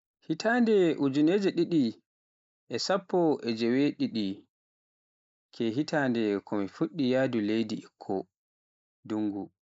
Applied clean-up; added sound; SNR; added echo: neural mask model Resemble Enhance denoiser.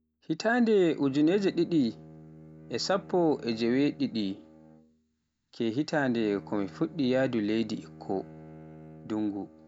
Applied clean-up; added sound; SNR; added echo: none; Bowed string instrument; 20 dB; none.